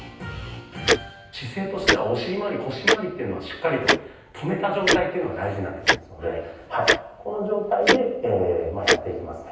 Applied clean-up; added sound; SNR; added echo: none; Tick-tock; 0 dB; reverberation time 0.9 s.